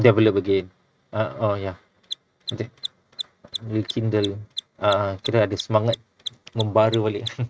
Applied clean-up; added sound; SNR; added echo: neural mask model RNNoise.